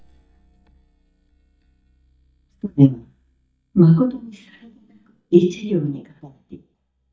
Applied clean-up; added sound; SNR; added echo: neural mask model DeepFilterNet 3.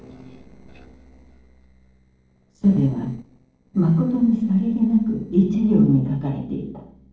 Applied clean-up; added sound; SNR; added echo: neural separator model SepFormer DNS4.